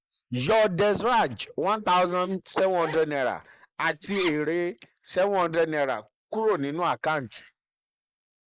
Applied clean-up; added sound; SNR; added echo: neural mask model Resemble Enhance denoiser.